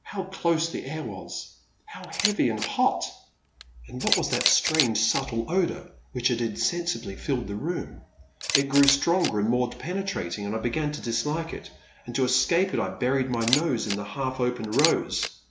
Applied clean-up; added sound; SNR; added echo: none; Camera; 8 dB; none.